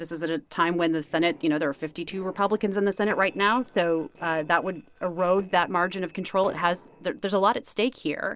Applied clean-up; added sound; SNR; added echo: neural separator model SepFormer DNS4.